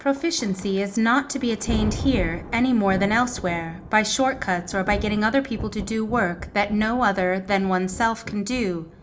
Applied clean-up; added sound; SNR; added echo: none; Thunder; 11 dB; reverberation time 0.4 s.